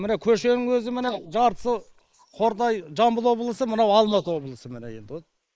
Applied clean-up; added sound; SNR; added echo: neural mask model Resemble Enhance denoiser.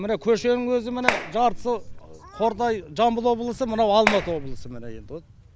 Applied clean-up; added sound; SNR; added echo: none; Clapping; 5 dB; none.